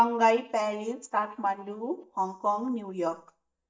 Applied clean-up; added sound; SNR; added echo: neural mask model DeepFilterNet 3.